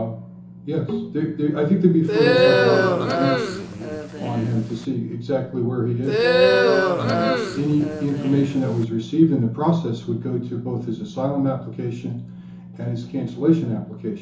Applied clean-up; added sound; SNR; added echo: none; Crowd; -3 dB; reverberation time 0.7 s.